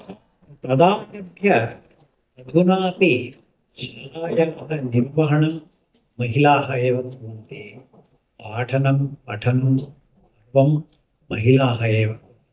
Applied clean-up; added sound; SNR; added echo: neural mask model DeepFilterNet 3.